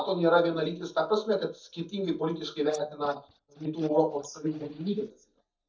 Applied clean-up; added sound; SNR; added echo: neural mask model DeepFilterNet 3.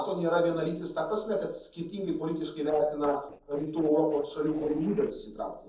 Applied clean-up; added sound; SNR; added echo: neural separator model SepFormer DNS4.